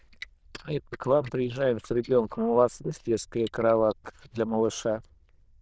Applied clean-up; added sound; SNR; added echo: neural diffusion model UNIVERSE++.